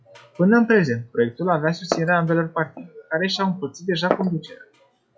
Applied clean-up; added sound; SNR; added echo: classical method log-MMSE.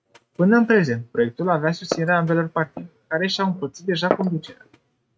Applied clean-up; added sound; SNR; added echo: neural mask model RNNoise.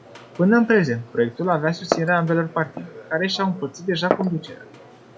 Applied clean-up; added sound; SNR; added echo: none; Glass; 10 dB; none.